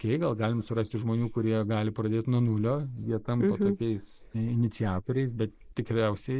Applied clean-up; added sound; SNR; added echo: neural mask model Resemble Enhance denoiser.